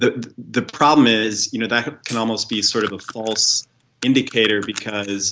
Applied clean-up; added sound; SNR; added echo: none; Hi-hat; 18 dB; none.